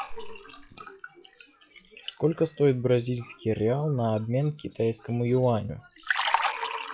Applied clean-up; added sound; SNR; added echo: classical method log-MMSE.